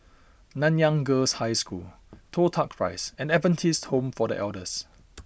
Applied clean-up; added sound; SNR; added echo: none; none; none; none.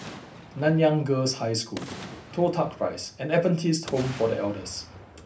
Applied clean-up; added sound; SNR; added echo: none; Boom; 17 dB; reverberation time 0.3 s.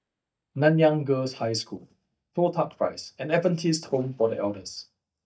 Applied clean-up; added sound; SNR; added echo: neural mask model DeepFilterNet 3.